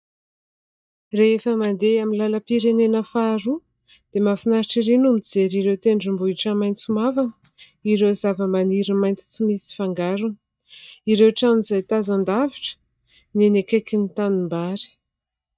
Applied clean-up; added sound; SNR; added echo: neural mask model DeepFilterNet 3.